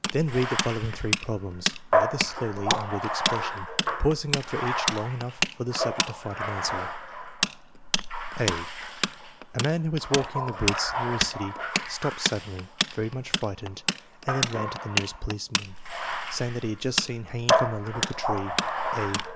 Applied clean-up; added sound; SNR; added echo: none; Tools + Bathtub (filling or washing); -2 dB; none.